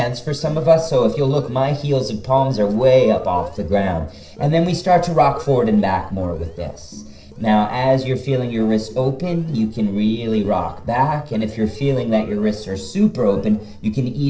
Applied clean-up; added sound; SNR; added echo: neural separator model SepFormer DNS4.